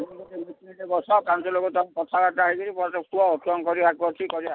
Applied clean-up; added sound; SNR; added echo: none; none; none; none.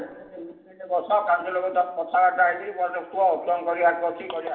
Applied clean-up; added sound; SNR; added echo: none; none; none; reverberation time 2.0 s.